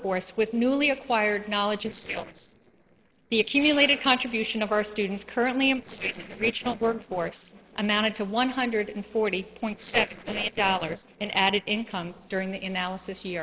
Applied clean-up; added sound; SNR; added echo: neural separator model SepFormer DNS4.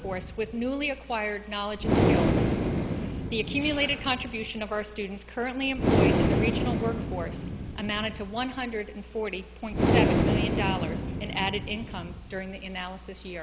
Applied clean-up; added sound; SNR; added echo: none; Breathing; -4 dB; none.